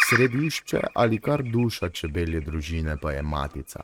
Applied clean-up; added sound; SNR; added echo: neural mask model RNNoise.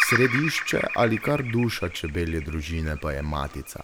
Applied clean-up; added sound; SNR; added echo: none; Bird vocalization, bird call, bird song; 5 dB; none.